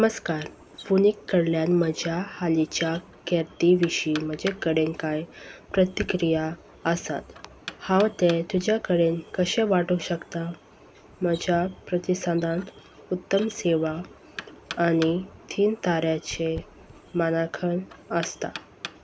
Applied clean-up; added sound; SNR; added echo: none; Knock; 20 dB; none.